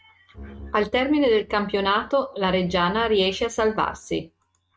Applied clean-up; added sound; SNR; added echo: neural mask model RNNoise.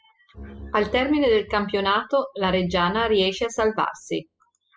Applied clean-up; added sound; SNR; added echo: classical method spectral subtraction.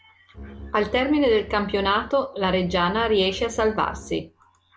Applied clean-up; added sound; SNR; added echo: none; Bowed string instrument; 16 dB; none.